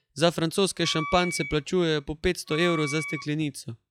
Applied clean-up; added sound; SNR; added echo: classical method log-MMSE.